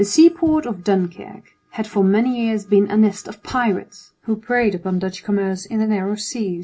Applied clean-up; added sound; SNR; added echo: none; none; none; reverberation time 0.2 s.